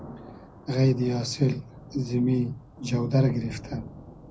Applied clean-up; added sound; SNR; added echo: none; Thunder; 17 dB; reverberation time 0.4 s.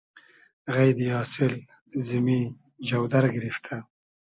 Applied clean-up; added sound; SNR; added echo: none; none; none; none.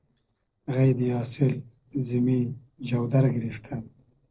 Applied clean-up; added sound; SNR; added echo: neural separator model SepFormer DNS4.